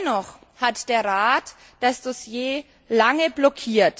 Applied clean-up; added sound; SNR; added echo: none; none; none; none.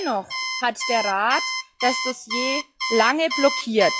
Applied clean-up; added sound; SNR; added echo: classical method log-MMSE.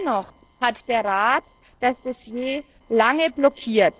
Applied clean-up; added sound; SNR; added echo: neural separator model SepFormer DNS4.